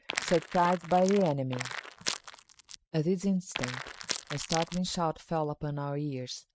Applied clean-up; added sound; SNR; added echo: neural mask model RNNoise.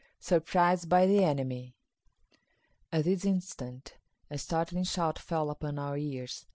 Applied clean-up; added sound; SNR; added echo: none; none; none; none.